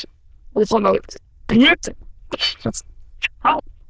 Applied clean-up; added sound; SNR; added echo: neural diffusion model UNIVERSE++.